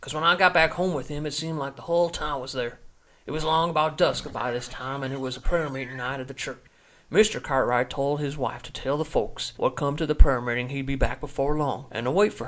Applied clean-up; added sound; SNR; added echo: neural mask model Resemble Enhance denoiser.